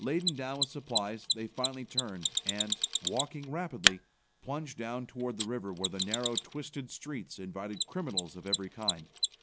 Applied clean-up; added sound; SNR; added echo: none; Mechanisms; -2 dB; none.